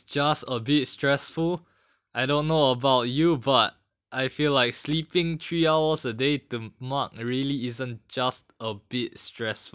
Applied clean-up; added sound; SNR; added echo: none; none; none; none.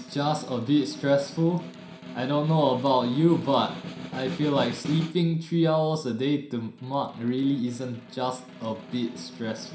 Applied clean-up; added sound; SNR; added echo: none; Snare drum; 14 dB; reverberation time 0.5 s.